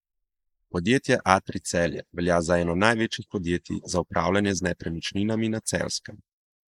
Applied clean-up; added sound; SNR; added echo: neural mask model Resemble Enhance denoiser.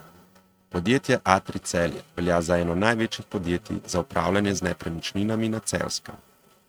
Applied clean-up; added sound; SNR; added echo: neural mask model RNNoise.